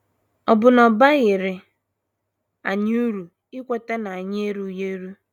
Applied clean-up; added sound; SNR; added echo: none; none; none; none.